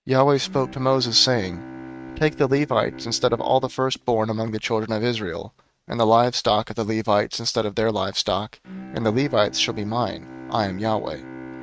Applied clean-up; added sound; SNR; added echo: neural mask model RNNoise.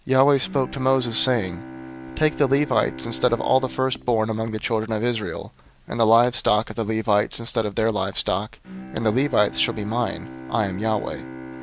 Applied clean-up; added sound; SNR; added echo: none; Bowed string instrument; 16 dB; none.